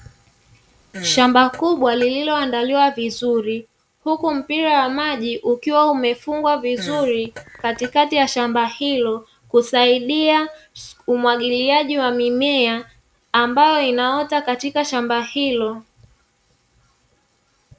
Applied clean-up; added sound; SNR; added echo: none; Fart; 18 dB; none.